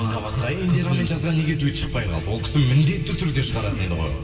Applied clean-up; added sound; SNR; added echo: none; Telephone; 18 dB; reverberation time 2.8 s.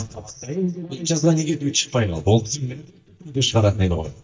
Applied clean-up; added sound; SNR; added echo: neural mask model DeepFilterNet 3.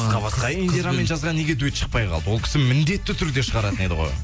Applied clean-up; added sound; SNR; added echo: none; none; none; none.